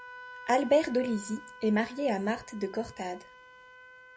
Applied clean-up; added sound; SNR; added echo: none; Wind instrument, woodwind instrument; 18 dB; none.